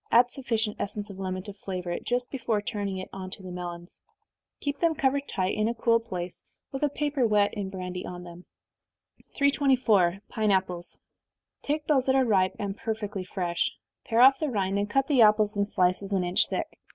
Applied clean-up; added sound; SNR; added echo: none; none; none; none.